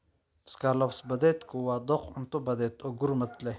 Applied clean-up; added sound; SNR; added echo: none; none; none; none.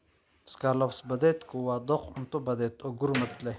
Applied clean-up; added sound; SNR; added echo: none; Slam; 16 dB; none.